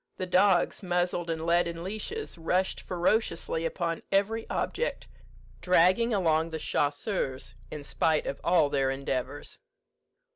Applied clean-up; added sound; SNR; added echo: none; Idling / Car; 17 dB; none.